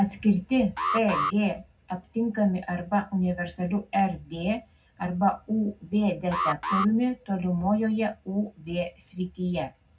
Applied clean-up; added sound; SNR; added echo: none; Alarm; 5 dB; reverberation time 0.3 s.